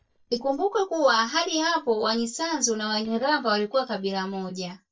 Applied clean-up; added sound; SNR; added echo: neural mask model DeepFilterNet 3.